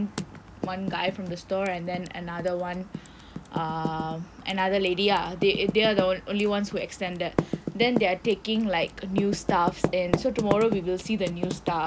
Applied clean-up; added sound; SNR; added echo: none; Typing; 7 dB; none.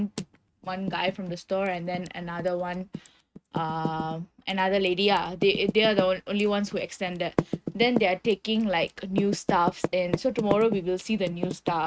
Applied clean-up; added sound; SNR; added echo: neural mask model RNNoise.